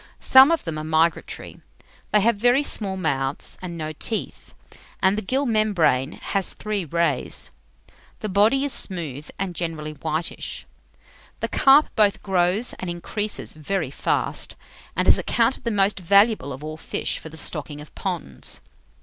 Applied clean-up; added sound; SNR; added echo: none; none; none; none.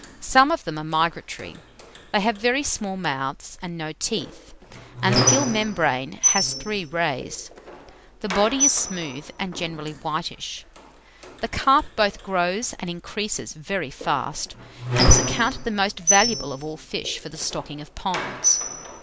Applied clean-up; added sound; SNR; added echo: none; Squeak; 3 dB; none.